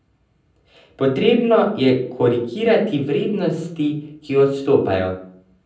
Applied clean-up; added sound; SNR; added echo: none; none; none; reverberation time 0.6 s.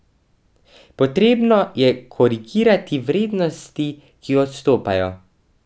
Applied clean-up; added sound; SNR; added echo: none; none; none; none.